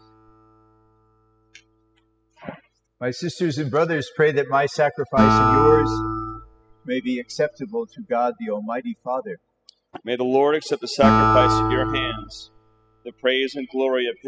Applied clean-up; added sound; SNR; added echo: classical method spectral subtraction.